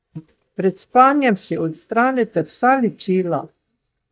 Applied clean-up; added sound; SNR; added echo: neural mask model DeepFilterNet 3.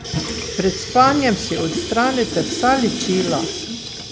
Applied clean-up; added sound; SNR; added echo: none; Sink (filling or washing) / Water tap, faucet; 6 dB; none.